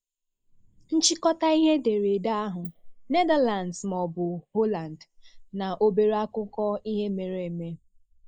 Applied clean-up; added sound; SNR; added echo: neural mask model Resemble Enhance denoiser.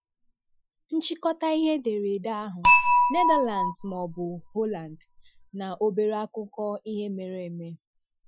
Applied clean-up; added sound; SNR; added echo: classical method Wiener filter.